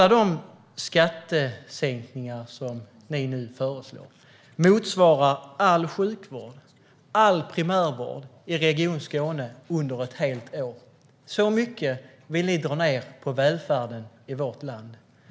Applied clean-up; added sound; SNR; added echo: none; none; none; none.